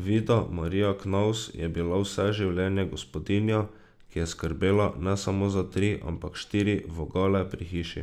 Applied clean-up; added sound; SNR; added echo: none; none; none; none.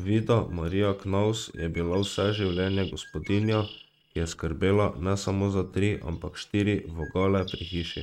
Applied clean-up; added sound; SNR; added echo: neural mask model RNNoise.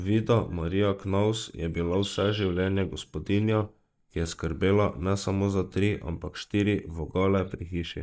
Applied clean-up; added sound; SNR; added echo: neural mask model DeepFilterNet 3.